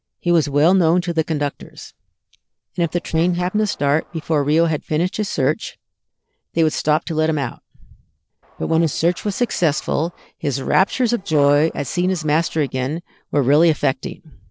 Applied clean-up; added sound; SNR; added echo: neural separator model SepFormer DNS4.